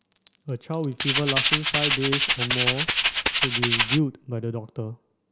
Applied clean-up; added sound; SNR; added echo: none; Rattle (instrument) + Chime; -3 dB; none.